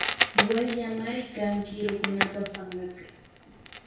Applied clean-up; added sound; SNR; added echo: none; Crackle; 0 dB; reverberation time 0.6 s.